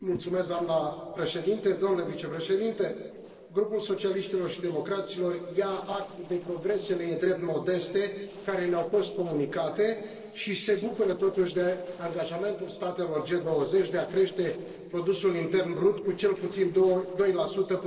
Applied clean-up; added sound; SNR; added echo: neural separator model SepFormer DNS4.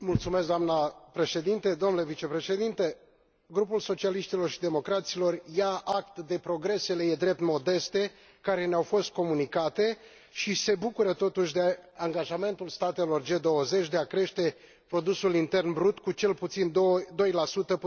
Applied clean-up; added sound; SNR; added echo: none; none; none; none.